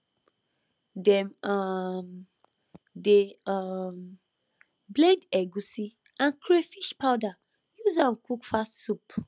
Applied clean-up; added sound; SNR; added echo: none; none; none; none.